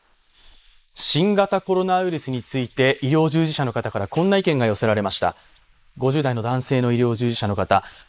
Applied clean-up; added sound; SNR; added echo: neural mask model Resemble Enhance denoiser.